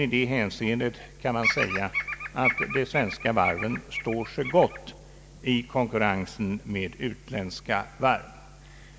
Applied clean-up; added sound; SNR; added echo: none; Bird vocalization, bird call, bird song; 4 dB; none.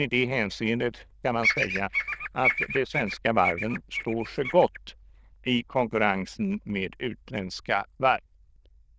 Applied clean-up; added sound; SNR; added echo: neural diffusion model UNIVERSE++.